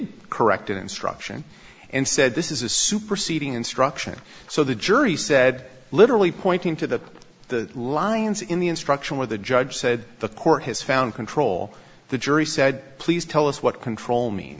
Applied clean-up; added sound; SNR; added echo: none; none; none; none.